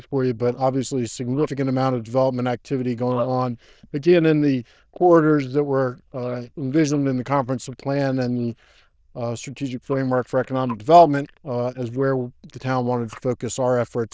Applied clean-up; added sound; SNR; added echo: neural diffusion model UNIVERSE++.